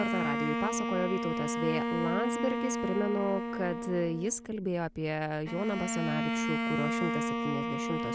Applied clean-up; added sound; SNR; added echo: none; Bowed string instrument; 0 dB; none.